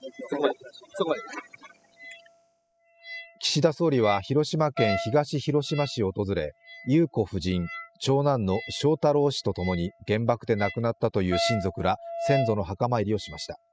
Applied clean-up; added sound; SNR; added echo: classical method spectral subtraction.